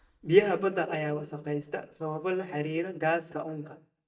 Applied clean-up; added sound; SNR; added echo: neural mask model DeepFilterNet 3.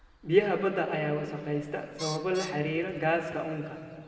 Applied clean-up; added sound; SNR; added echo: none; Bird; 18 dB; reverberation time 2.3 s.